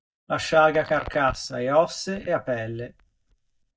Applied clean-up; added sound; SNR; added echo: neural mask model DeepFilterNet 3.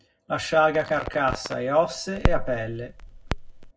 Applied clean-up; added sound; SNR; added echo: none; Crackle; 4 dB; reverberation time 0.4 s.